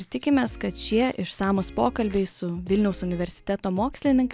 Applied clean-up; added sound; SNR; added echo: none; none; none; none.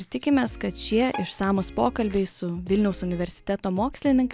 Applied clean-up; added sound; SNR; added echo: none; Bowed string instrument; 18 dB; none.